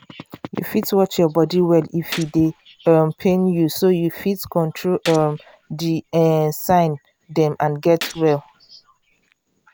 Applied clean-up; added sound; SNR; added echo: none; Gunshot, gunfire; 17 dB; none.